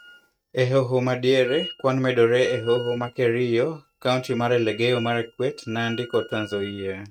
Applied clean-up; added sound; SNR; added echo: neural mask model RNNoise.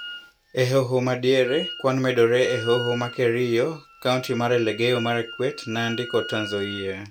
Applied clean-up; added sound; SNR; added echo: none; Wind instrument, woodwind instrument; 15 dB; none.